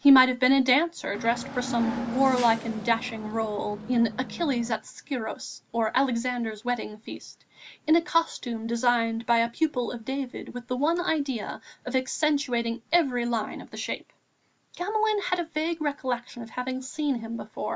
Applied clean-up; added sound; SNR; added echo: none; Hiss / Bus / Engine; 8 dB; none.